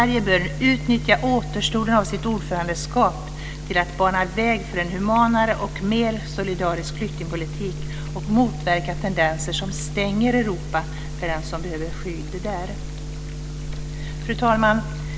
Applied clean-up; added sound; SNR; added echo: none; Stream; 19 dB; none.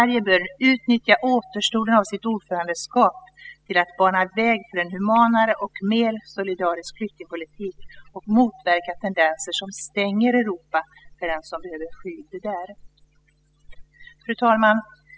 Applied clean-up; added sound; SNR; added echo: classical method spectral subtraction.